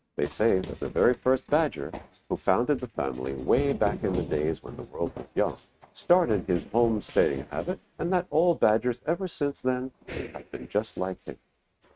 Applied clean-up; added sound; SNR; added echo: neural mask model RNNoise.